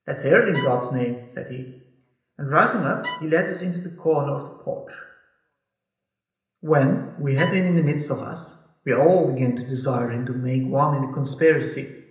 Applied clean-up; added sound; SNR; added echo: none; Bowed string instrument; 14 dB; reverberation time 0.9 s.